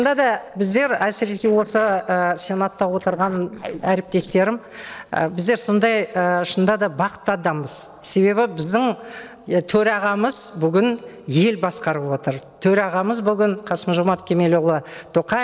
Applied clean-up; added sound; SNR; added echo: neural separator model SepFormer DNS4.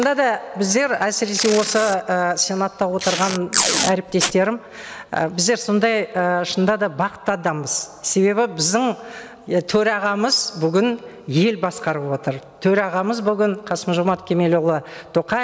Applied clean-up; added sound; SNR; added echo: none; Packing tape, duct tape; 5 dB; none.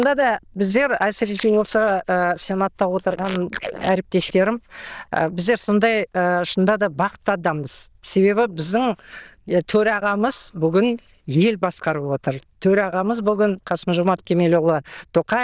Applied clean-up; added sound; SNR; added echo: neural diffusion model UNIVERSE++.